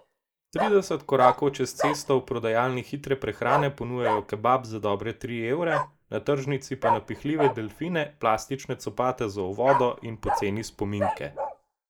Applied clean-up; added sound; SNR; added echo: neural mask model Resemble Enhance denoiser.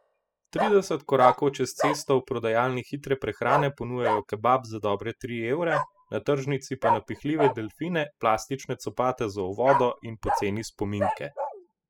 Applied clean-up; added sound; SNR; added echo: classical method spectral subtraction.